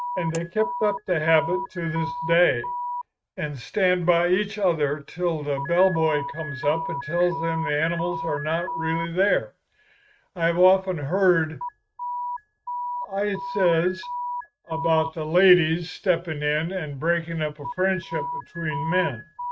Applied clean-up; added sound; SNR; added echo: neural mask model RNNoise.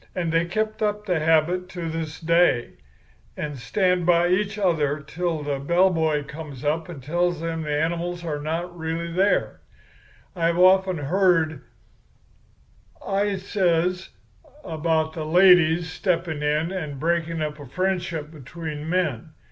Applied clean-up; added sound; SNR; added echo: none; none; none; none.